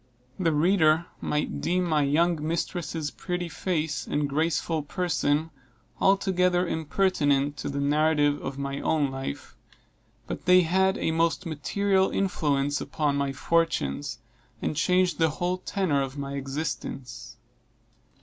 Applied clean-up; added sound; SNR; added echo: none; none; none; none.